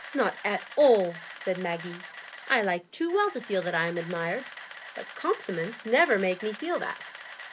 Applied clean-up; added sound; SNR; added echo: none; Camera; 14 dB; none.